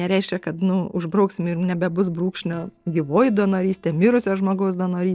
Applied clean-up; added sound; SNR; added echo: neural separator model SepFormer DNS4.